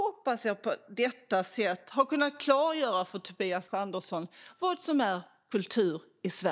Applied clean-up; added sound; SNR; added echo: neural mask model DeepFilterNet 3.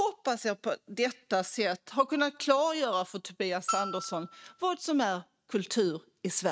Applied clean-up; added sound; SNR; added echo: neural mask model RNNoise.